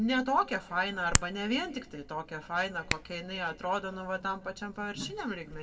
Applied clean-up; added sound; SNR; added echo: none; Hands; 6 dB; reverberation time 0.8 s.